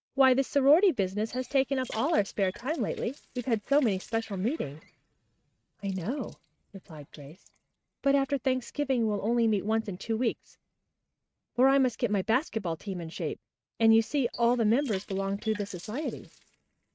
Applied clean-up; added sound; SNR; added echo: neural mask model RNNoise.